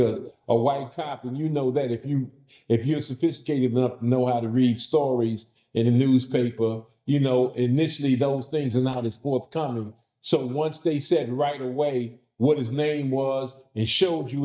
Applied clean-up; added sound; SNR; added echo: neural mask model DeepFilterNet 3.